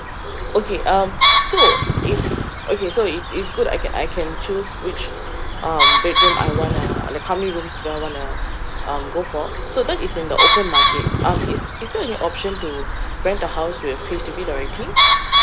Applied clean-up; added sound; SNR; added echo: none; Bird; -4 dB; none.